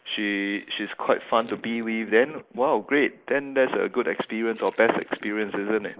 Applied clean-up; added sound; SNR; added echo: neural mask model Resemble Enhance denoiser.